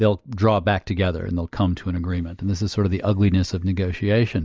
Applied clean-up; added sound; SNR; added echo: neural mask model Resemble Enhance denoiser.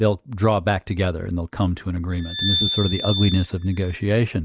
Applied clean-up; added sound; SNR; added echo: neural mask model RNNoise.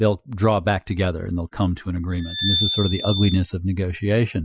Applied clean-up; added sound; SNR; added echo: classical method Wiener filter.